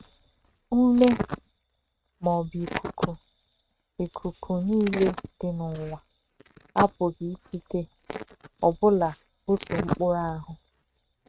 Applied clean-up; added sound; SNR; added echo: neural mask model RNNoise.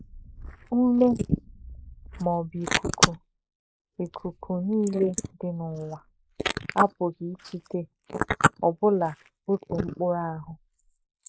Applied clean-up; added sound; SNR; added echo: neural mask model Resemble Enhance denoiser.